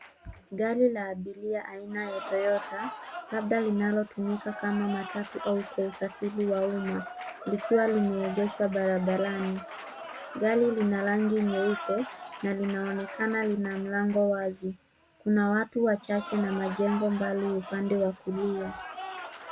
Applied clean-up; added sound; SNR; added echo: none; Applause / Cheering; 13 dB; none.